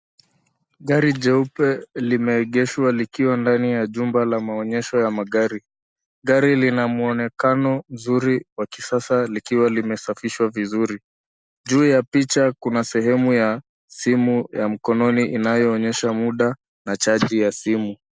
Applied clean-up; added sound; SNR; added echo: none; none; none; none.